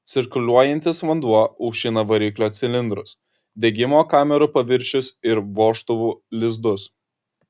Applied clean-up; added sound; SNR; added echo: none; none; none; none.